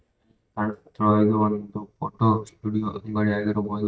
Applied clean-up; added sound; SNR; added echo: neural mask model DeepFilterNet 3.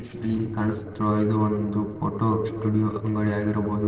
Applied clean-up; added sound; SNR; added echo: neural separator model SepFormer DNS4.